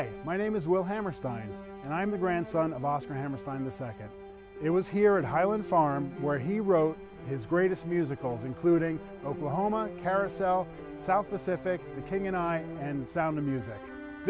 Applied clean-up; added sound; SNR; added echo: none; none; none; none.